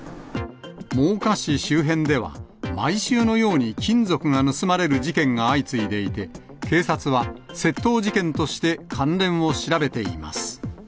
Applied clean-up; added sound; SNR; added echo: none; none; none; none.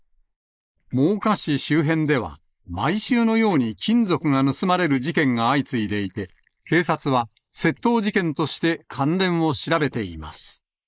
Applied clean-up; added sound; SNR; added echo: neural mask model Resemble Enhance denoiser.